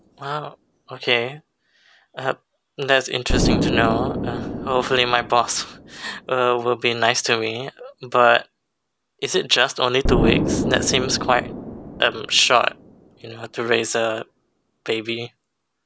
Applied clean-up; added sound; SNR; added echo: none; Explosion; 6 dB; none.